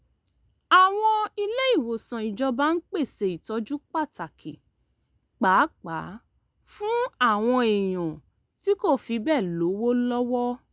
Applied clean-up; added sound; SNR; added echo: none; none; none; none.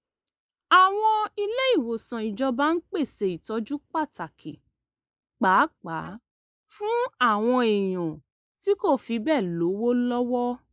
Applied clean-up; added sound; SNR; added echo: neural mask model Resemble Enhance denoiser.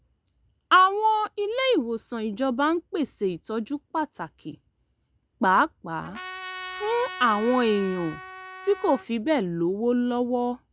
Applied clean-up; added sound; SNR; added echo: none; Trumpet; 13 dB; none.